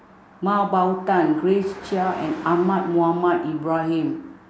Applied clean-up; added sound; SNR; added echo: none; Car passing by; 20 dB; none.